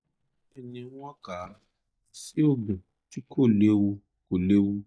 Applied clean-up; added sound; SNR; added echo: neural mask model DeepFilterNet 3.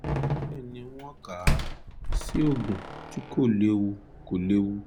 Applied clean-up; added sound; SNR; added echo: none; Slam; 3 dB; none.